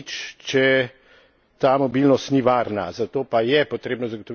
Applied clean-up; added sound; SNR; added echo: none; none; none; none.